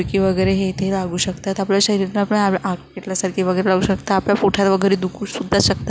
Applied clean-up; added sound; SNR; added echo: none; none; none; none.